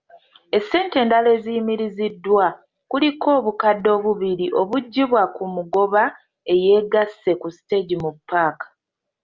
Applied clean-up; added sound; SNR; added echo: none; none; none; none.